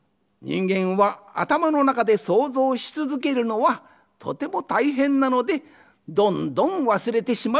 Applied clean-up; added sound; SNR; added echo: none; none; none; none.